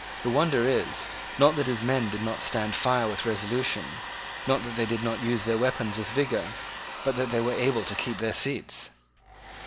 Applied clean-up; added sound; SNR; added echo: none; Domestic sounds, home sounds; 9 dB; none.